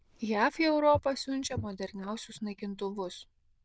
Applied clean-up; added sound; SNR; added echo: neural diffusion model UNIVERSE++.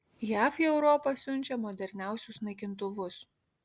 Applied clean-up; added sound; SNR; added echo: none; none; none; none.